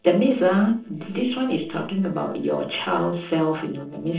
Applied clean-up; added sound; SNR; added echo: neural separator model SepFormer DNS4.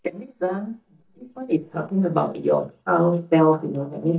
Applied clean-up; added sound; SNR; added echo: neural mask model DeepFilterNet 3.